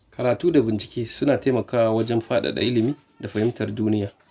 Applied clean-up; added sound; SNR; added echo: none; none; none; none.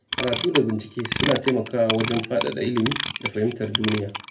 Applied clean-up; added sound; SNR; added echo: none; Clock; 2 dB; reverberation time 0.3 s.